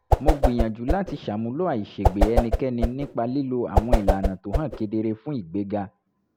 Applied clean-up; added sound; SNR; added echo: none; Whoosh, swoosh, swish; -4 dB; none.